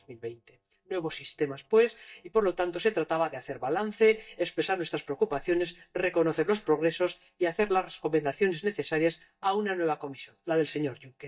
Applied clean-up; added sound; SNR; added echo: neural mask model DeepFilterNet 3.